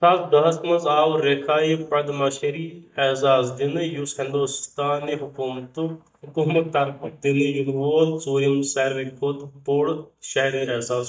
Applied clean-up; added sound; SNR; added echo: neural mask model DeepFilterNet 3.